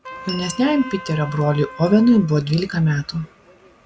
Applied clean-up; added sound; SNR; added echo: none; Trumpet + Door / Bell; 17 dB; none.